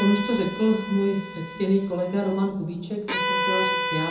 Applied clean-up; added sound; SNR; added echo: none; Bowed string instrument; 5 dB; reverberation time 0.5 s.